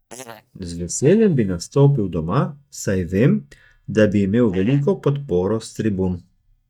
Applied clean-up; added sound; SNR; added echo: neural mask model DeepFilterNet 3.